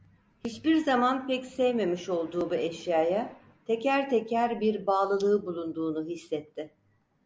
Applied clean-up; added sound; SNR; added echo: none; none; none; none.